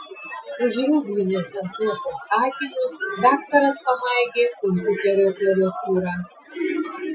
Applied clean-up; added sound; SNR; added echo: classical method Wiener filter.